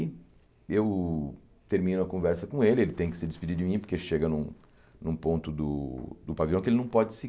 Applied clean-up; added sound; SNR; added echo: none; none; none; none.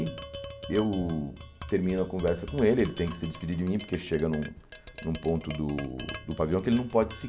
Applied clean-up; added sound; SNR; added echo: none; Tap; 10 dB; none.